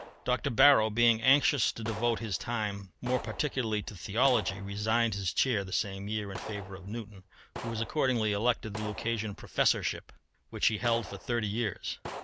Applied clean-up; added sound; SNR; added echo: none; Gunshot, gunfire; 15 dB; none.